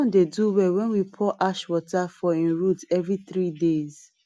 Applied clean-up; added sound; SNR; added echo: none; none; none; none.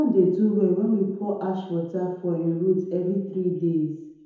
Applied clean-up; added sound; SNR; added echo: none; none; none; reverberation time 1.0 s.